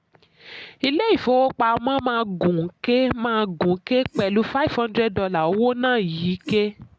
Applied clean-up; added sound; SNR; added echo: none; Whoosh, swoosh, swish; 10 dB; none.